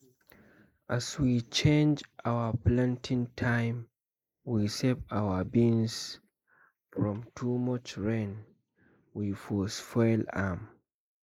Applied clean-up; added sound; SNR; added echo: neural mask model Resemble Enhance denoiser.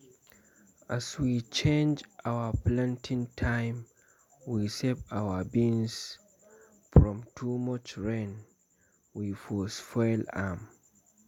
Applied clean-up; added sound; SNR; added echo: none; none; none; none.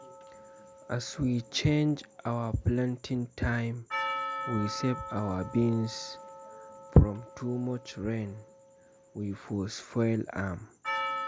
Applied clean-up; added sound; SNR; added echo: none; Percussion; 10 dB; none.